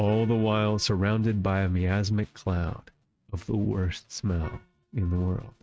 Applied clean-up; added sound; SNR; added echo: neural mask model RNNoise.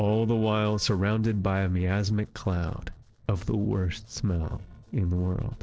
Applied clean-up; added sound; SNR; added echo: neural separator model SepFormer DNS4.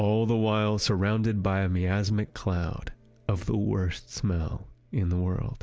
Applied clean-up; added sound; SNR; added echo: none; none; none; none.